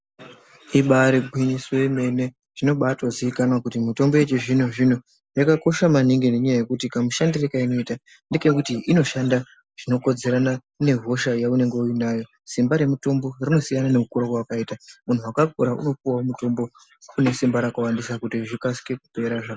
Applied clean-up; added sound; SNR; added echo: none; none; none; none.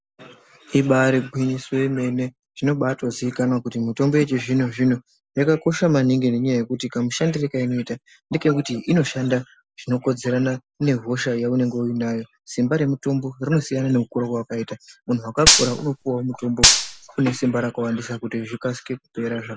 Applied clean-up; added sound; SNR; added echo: none; Gunshot, gunfire; -2 dB; none.